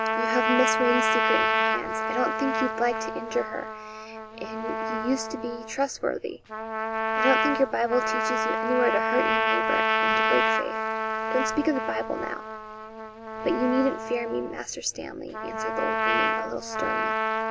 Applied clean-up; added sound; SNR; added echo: none; Trumpet; -2 dB; none.